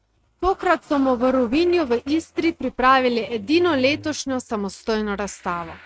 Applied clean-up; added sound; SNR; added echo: neural mask model RNNoise.